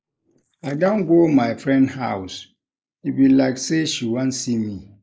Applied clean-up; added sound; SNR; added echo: neural mask model Resemble Enhance denoiser.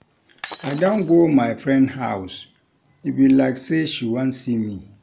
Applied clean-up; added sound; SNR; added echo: none; Shatter; 15 dB; none.